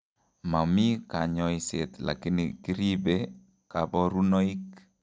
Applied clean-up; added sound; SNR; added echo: none; none; none; none.